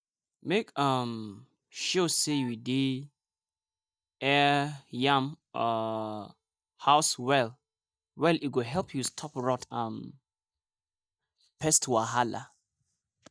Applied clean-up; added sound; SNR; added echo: neural mask model DeepFilterNet 3.